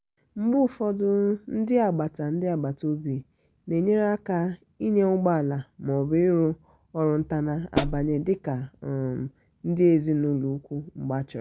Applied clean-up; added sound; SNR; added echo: none; Hi-hat; 3 dB; none.